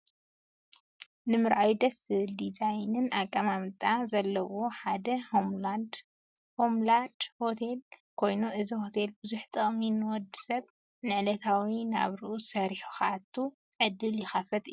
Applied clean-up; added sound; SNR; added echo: none; none; none; none.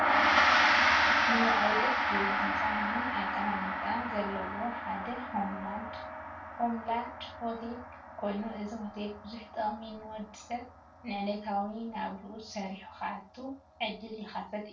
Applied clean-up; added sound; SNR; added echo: none; Gong; -5 dB; reverberation time 0.3 s.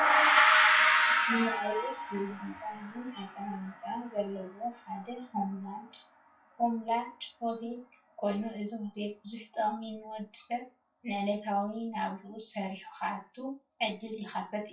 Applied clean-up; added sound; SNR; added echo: classical method WPE with log-MMSE.